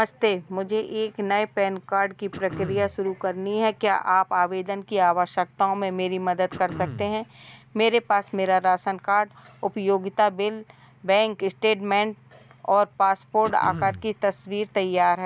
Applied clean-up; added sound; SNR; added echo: none; Cough; 15 dB; none.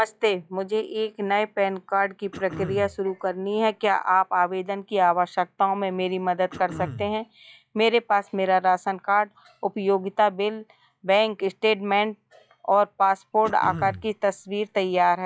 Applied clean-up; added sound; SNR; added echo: classical method log-MMSE.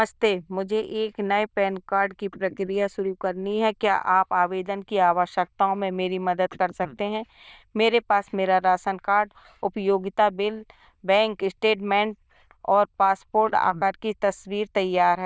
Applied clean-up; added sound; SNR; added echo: neural diffusion model UNIVERSE++.